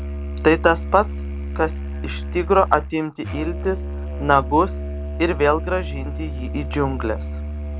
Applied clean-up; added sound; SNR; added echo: none; Musical instrument; 5 dB; none.